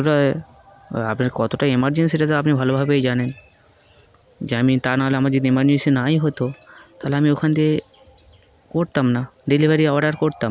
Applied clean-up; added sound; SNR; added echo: none; none; none; none.